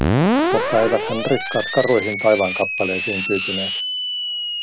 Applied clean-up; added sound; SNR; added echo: none; Screech; 0 dB; none.